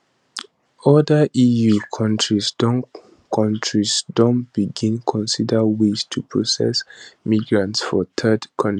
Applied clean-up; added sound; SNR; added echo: none; none; none; none.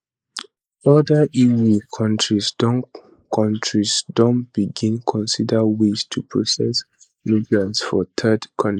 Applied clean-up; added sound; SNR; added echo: neural mask model Resemble Enhance denoiser.